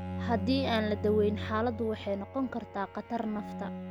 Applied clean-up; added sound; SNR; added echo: none; Bowed string instrument; 6 dB; none.